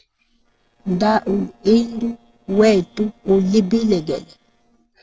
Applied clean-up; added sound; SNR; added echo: neural separator model SepFormer DNS4.